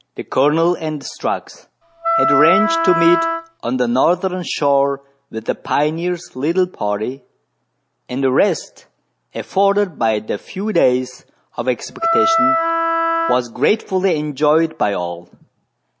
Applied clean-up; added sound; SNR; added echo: none; Wind instrument, woodwind instrument; -2 dB; none.